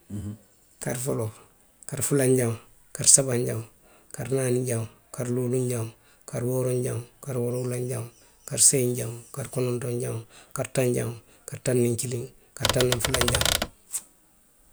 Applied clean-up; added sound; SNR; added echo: none; Typewriter; -1 dB; none.